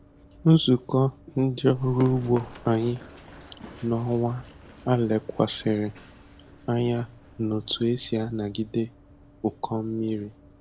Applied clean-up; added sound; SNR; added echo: none; Run; 19 dB; none.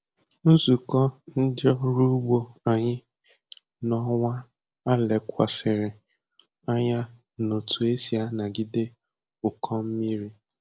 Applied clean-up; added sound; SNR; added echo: none; none; none; none.